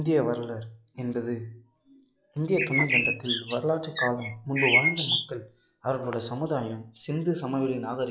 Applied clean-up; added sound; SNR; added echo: classical method log-MMSE.